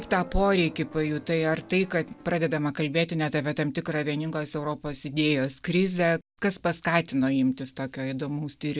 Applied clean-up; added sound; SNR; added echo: none; none; none; none.